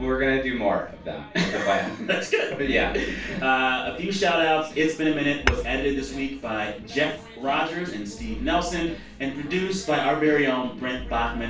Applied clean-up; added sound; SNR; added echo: none; Tap / Hammer / Glass; 9 dB; reverberation time 0.3 s.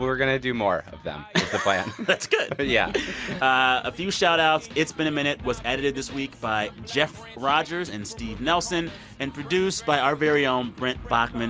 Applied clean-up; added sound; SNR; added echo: none; none; none; none.